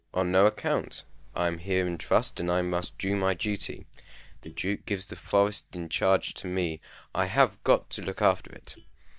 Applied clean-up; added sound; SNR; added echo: neural mask model DeepFilterNet 3.